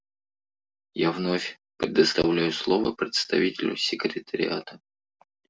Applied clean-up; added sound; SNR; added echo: none; none; none; none.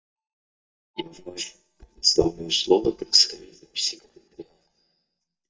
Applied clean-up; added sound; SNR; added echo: neural mask model DeepFilterNet 3.